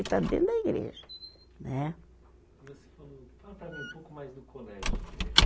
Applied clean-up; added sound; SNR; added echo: none; Squeak / Wood; 0 dB; none.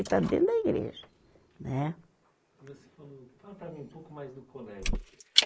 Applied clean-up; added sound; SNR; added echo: neural mask model Resemble Enhance denoiser.